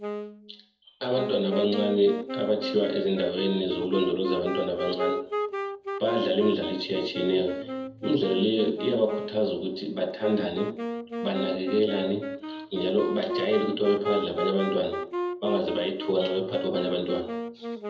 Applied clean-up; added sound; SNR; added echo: none; Wind instrument, woodwind instrument; 6 dB; reverberation time 0.7 s.